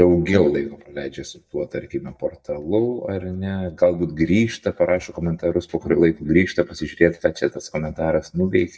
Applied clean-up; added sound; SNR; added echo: neural mask model DeepFilterNet 3.